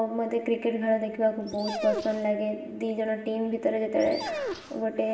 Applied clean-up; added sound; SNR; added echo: none; Dog; 10 dB; reverberation time 1.6 s.